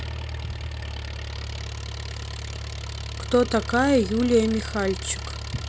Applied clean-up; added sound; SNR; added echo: none; Engine; 6 dB; none.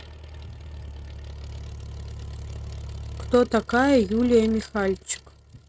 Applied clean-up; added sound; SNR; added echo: neural mask model RNNoise.